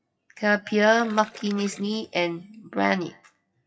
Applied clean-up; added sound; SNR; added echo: classical method WPE with log-MMSE.